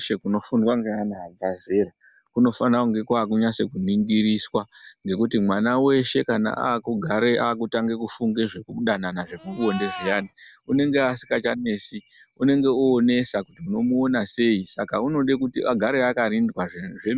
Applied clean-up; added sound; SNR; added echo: none; Livestock, farm animals, working animals; 12 dB; none.